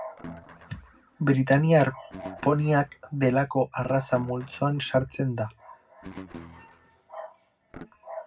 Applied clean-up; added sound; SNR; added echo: none; Guitar; 20 dB; reverberation time 0.4 s.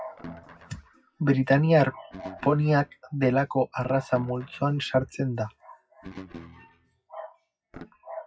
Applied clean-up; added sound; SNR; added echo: classical method WPE with log-MMSE.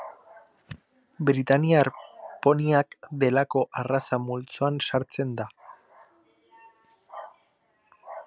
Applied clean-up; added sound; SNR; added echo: none; none; none; none.